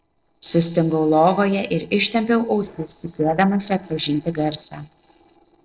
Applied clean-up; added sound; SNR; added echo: neural separator model SepFormer DNS4.